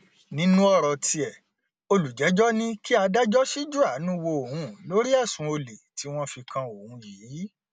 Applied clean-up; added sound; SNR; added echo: none; none; none; none.